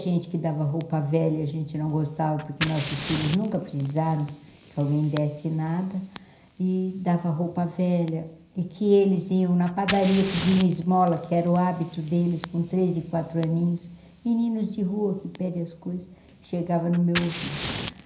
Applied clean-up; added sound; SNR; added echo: none; Fire; 11 dB; reverberation time 0.5 s.